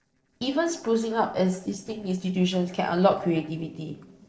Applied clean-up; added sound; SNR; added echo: neural separator model SepFormer DNS4.